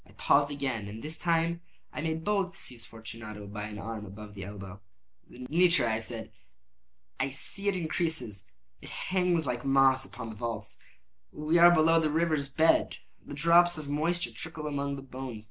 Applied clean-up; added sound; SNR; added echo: none; none; none; none.